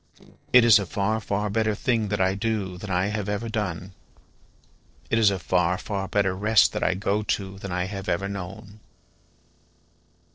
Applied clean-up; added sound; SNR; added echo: neural separator model SepFormer DNS4.